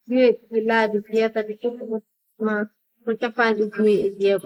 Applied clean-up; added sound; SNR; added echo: neural mask model Resemble Enhance denoiser.